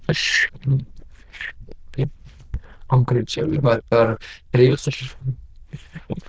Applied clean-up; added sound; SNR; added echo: neural diffusion model UNIVERSE++.